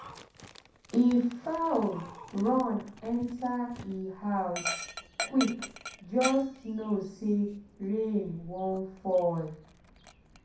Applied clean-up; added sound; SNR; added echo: none; Dog; 12 dB; reverberation time 0.6 s.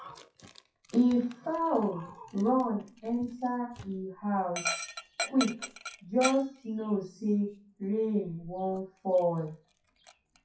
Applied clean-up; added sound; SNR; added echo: classical method WPE with log-MMSE.